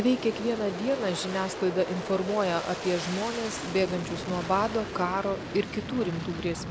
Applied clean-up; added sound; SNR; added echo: none; Aircraft; 7 dB; none.